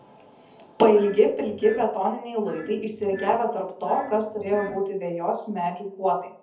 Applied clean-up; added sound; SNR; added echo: none; Glass; 17 dB; reverberation time 0.7 s.